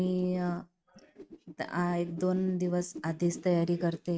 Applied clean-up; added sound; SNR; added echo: neural mask model RNNoise.